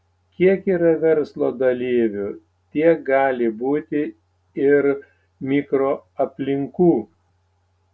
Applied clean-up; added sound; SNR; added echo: none; none; none; none.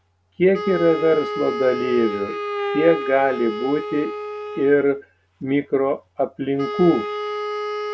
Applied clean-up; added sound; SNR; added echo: none; Wind instrument, woodwind instrument; 7 dB; none.